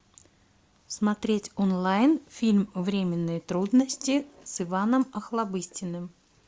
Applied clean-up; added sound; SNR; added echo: none; none; none; none.